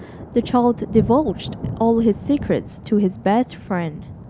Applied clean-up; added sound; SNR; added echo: none; Thunder; 11 dB; none.